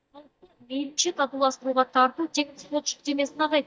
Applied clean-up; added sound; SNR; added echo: neural mask model DeepFilterNet 3.